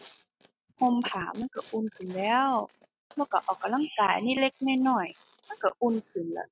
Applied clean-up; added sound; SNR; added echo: neural mask model RNNoise.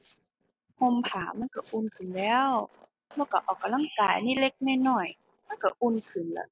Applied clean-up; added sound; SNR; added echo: neural separator model SepFormer DNS4.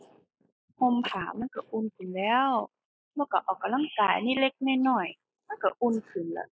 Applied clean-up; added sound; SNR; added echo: neural mask model Resemble Enhance denoiser.